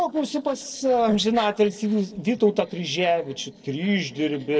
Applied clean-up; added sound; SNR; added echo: neural separator model SepFormer DNS4.